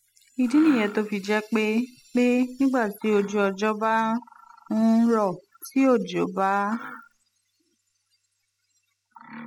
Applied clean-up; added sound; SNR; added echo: classical method spectral subtraction.